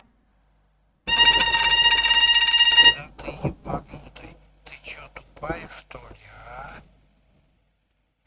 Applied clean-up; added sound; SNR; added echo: neural mask model RNNoise.